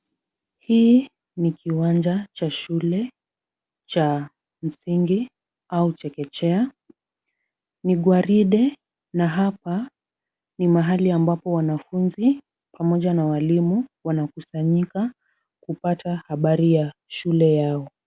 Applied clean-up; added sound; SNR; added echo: none; none; none; none.